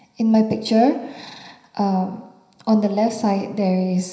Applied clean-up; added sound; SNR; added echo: none; none; none; reverberation time 0.9 s.